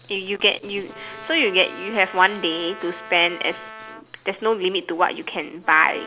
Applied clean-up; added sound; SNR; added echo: none; Trumpet; 18 dB; none.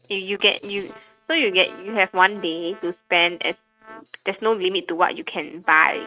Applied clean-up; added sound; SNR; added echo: neural mask model RNNoise.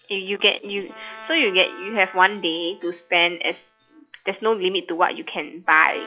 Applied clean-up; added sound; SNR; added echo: classical method log-MMSE.